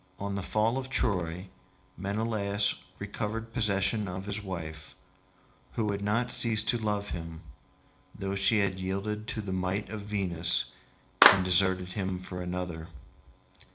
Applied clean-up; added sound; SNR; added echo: none; Clapping; -4 dB; reverberation time 0.4 s.